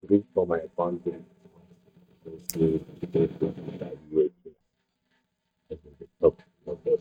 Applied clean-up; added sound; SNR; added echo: neural mask model DeepFilterNet 3.